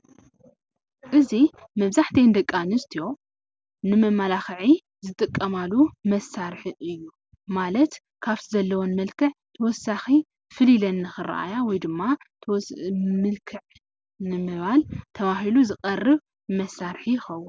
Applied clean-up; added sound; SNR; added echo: none; none; none; none.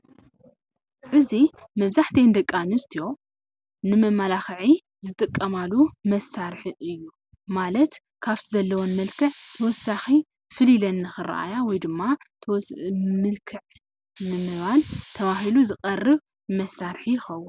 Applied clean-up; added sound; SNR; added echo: none; Hiss; 15 dB; none.